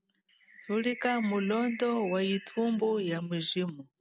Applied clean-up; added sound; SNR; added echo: none; Bird; 16 dB; none.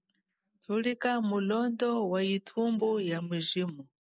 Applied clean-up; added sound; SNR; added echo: neural mask model Resemble Enhance denoiser.